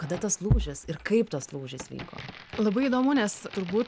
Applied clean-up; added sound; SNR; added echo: none; Crack; 18 dB; none.